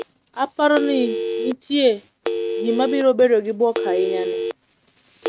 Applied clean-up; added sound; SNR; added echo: neural mask model RNNoise.